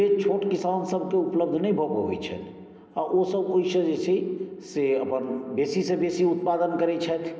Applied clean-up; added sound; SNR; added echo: none; none; none; reverberation time 0.3 s.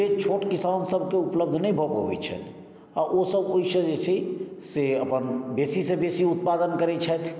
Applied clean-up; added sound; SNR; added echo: none; none; none; none.